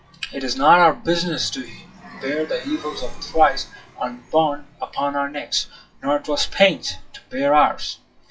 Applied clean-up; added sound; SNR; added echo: classical method WPE with log-MMSE.